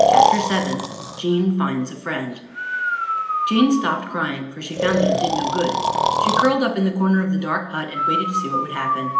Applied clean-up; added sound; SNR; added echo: none; Breathing; 0 dB; reverberation time 0.8 s.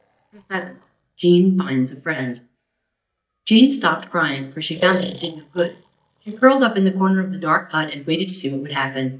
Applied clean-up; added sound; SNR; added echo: neural mask model DeepFilterNet 3.